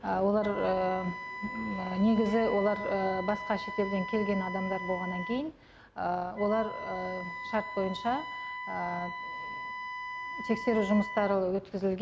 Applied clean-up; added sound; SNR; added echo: none; Wind instrument, woodwind instrument; 9 dB; none.